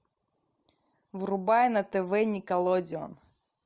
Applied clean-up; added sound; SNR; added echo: none; none; none; none.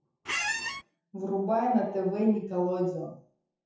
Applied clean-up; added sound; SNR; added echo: classical method WPE with log-MMSE.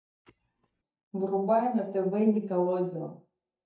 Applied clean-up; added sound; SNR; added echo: neural mask model DeepFilterNet 3.